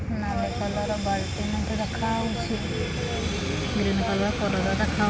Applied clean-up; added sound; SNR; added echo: none; none; none; none.